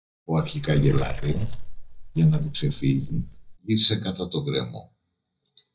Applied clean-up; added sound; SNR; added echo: neural mask model DeepFilterNet 3.